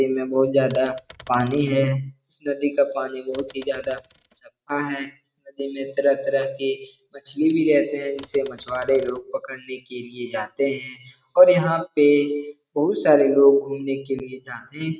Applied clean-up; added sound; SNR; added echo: neural mask model RNNoise.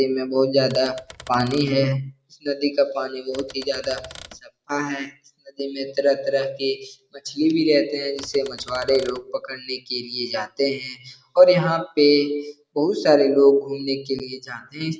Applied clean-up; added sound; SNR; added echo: none; Typewriter; 20 dB; none.